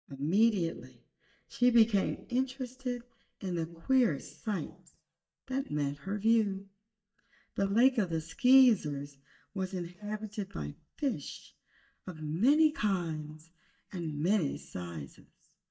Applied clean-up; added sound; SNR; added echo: neural mask model DeepFilterNet 3.